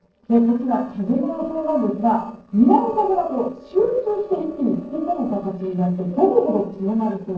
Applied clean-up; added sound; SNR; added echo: neural separator model SepFormer DNS4.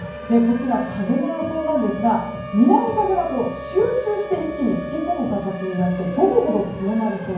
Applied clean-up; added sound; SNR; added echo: none; Siren; 12 dB; reverberation time 0.9 s.